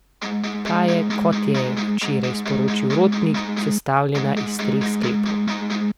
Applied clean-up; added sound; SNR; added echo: none; Electric guitar; -2 dB; none.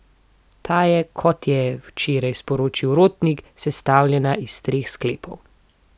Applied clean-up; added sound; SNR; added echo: none; none; none; none.